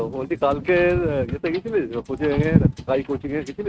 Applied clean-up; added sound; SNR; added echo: neural mask model RNNoise.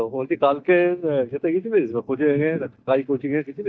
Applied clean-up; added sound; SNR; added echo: neural mask model DeepFilterNet 3.